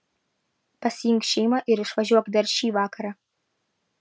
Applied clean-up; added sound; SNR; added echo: none; none; none; none.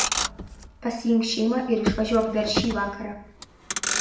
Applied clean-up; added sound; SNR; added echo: none; Motor vehicle (road); 4 dB; reverberation time 0.7 s.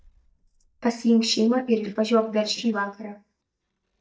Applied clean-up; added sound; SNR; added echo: neural mask model DeepFilterNet 3.